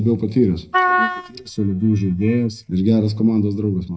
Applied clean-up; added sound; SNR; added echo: neural mask model DeepFilterNet 3.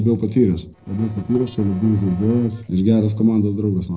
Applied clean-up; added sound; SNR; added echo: neural separator model SepFormer DNS4.